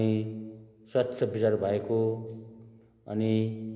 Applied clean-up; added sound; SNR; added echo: none; none; none; none.